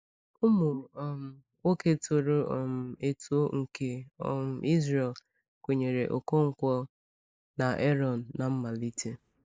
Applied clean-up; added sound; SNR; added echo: neural mask model Resemble Enhance denoiser.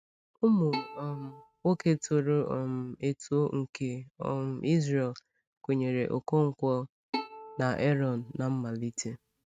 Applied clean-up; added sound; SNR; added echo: neural mask model RNNoise.